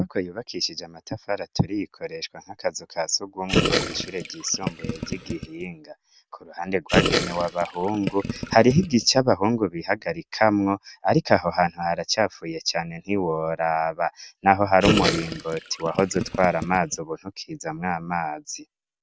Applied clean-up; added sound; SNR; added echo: none; Gurgling; 3 dB; none.